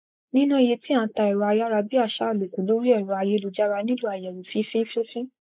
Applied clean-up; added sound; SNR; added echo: neural mask model Resemble Enhance denoiser.